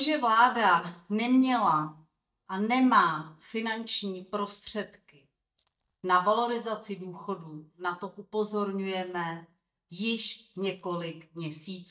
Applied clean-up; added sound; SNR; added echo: neural mask model DeepFilterNet 3.